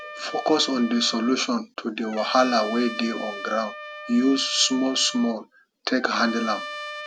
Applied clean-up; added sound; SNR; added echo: none; Trumpet; 12 dB; none.